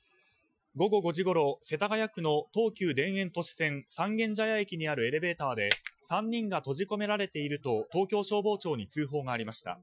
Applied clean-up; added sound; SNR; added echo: classical method Wiener filter.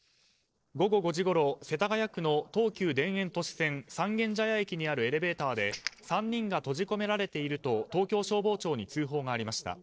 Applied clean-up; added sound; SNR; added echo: neural separator model SepFormer DNS4.